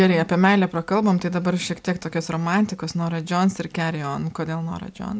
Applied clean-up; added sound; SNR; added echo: none; none; none; none.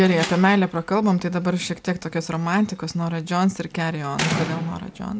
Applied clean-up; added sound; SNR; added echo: none; Slam; 11 dB; none.